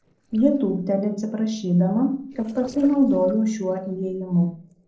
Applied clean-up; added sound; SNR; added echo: neural separator model SepFormer DNS4.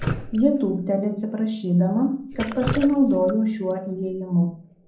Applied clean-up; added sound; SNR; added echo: none; Drip; 11 dB; reverberation time 0.5 s.